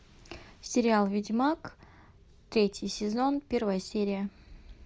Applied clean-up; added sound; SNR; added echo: none; none; none; none.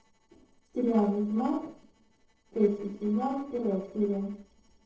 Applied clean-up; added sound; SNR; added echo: neural separator model SepFormer DNS4.